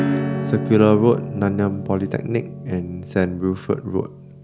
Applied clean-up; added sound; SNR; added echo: none; Acoustic guitar / Strum; 6 dB; none.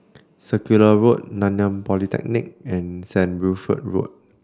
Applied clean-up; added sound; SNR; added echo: none; none; none; none.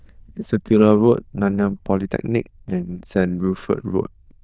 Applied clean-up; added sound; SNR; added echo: neural diffusion model UNIVERSE++.